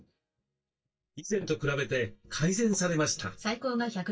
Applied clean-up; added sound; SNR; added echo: neural mask model DeepFilterNet 3.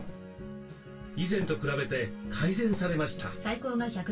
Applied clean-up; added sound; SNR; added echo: none; Cupboard open or close / Drawer open or close; 19 dB; reverberation time 0.1 s.